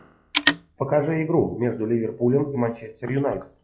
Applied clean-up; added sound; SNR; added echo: classical method log-MMSE.